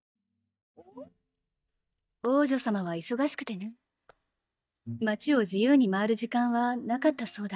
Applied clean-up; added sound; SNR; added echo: neural mask model DeepFilterNet 3.